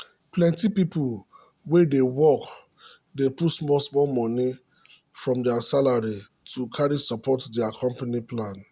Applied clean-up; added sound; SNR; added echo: none; none; none; none.